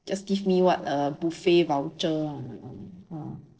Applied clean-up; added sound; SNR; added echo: neural separator model SepFormer DNS4.